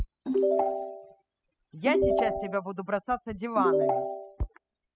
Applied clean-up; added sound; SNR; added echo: classical method spectral subtraction.